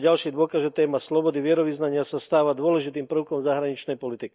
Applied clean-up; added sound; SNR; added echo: neural mask model DeepFilterNet 3.